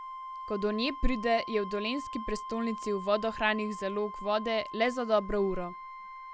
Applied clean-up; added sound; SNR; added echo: none; Wind instrument, woodwind instrument; 10 dB; none.